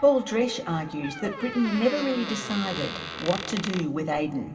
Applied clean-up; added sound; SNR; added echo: none; Squeak; 9 dB; reverberation time 1.7 s.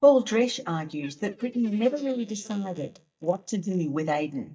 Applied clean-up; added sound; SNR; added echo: neural mask model DeepFilterNet 3.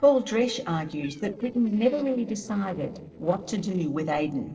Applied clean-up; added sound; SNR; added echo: neural separator model SepFormer DNS4.